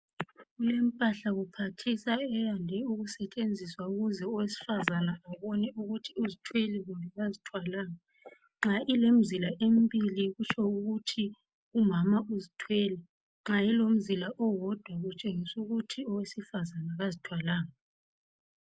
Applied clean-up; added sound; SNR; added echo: none; none; none; none.